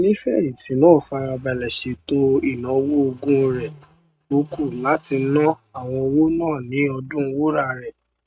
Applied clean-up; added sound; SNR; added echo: neural mask model RNNoise.